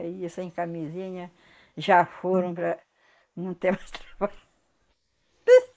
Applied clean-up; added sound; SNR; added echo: neural mask model Resemble Enhance denoiser.